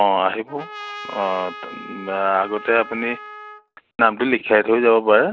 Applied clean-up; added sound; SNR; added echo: none; Trumpet; 16 dB; none.